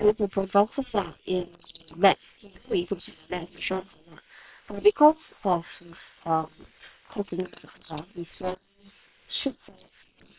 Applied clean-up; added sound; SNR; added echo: neural separator model SepFormer WHAM!.